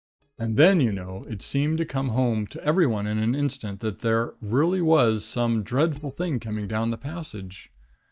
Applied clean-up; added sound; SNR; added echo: neural mask model DeepFilterNet 3.